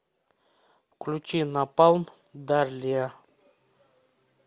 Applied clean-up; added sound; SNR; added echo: none; none; none; none.